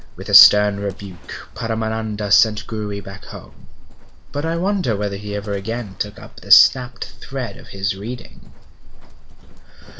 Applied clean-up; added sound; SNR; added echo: none; Livestock, farm animals, working animals; 8 dB; none.